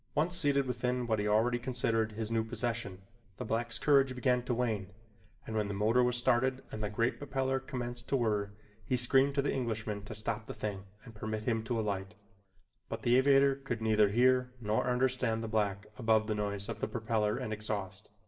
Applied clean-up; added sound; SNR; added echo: none; none; none; reverberation time 0.5 s.